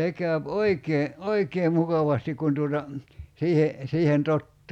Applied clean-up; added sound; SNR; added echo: none; none; none; none.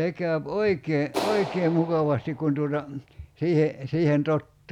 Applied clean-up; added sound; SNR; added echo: none; Clapping; 13 dB; none.